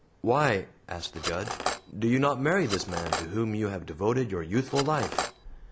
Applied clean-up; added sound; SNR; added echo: none; Cutlery, silverware; 6 dB; none.